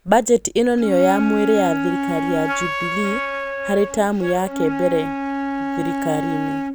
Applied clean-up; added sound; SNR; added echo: none; Wind instrument, woodwind instrument; 3 dB; none.